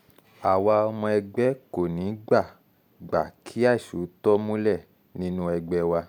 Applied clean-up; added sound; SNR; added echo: none; none; none; none.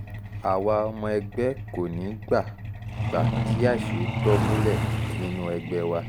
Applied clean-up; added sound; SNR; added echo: none; Truck; 1 dB; none.